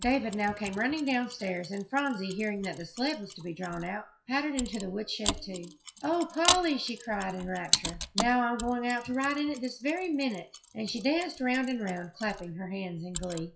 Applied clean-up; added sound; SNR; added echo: classical method WPE with log-MMSE.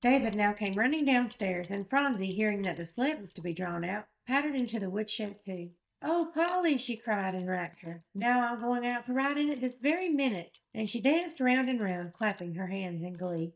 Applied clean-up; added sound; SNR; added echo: neural mask model DeepFilterNet 3.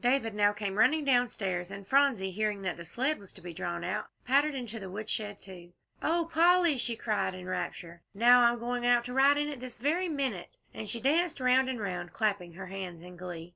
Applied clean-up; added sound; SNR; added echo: none; none; none; none.